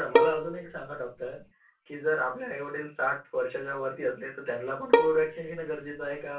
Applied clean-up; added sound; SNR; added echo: none; Bowed string instrument; -4 dB; reverberation time 0.2 s.